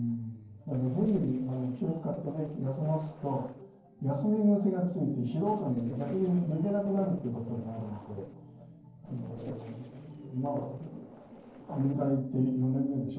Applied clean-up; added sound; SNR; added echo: neural separator model SepFormer DNS4.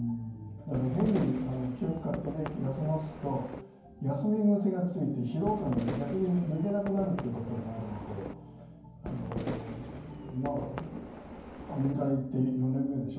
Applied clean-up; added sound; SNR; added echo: none; Fireworks; 9 dB; reverberation time 0.9 s.